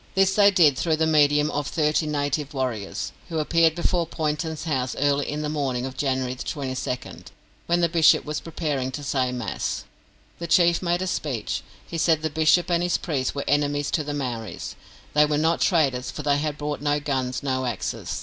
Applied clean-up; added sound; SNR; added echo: none; none; none; none.